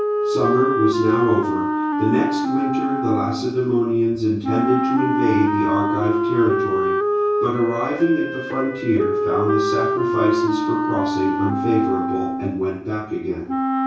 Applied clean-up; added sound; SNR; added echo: none; Wind instrument, woodwind instrument; 0 dB; reverberation time 0.6 s.